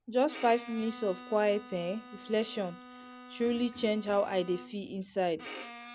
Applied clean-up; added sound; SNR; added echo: none; Bowed string instrument; 16 dB; none.